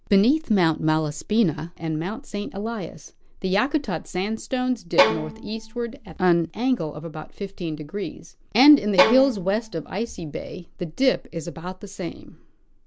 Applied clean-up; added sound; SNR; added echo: none; Bowed string instrument; 2 dB; none.